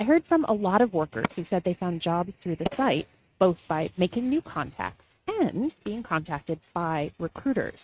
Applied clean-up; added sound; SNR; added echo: neural mask model RNNoise.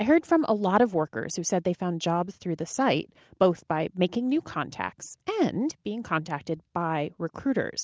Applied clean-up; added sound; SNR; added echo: none; none; none; none.